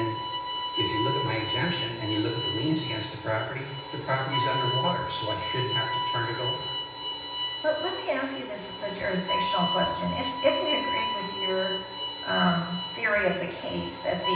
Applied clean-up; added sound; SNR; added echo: none; Bowed string instrument; 0 dB; reverberation time 0.9 s.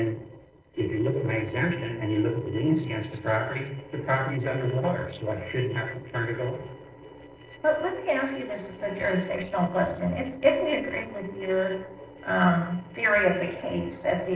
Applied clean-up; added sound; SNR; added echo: neural separator model SepFormer DNS4.